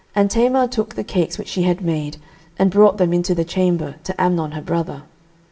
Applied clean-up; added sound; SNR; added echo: none; none; none; reverberation time 0.2 s.